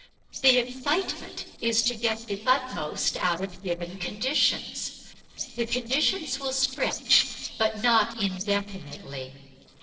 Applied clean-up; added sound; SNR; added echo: neural separator model SepFormer DNS4.